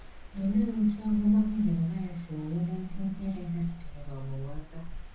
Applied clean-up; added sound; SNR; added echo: none; Wind; 9 dB; reverberation time 0.5 s.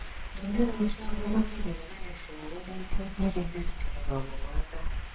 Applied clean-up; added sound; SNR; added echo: neural separator model SepFormer WHAMR!.